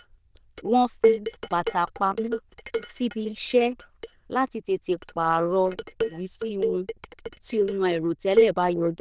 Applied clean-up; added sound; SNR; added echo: neural diffusion model UNIVERSE++.